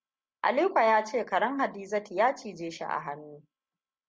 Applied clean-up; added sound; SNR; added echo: none; none; none; none.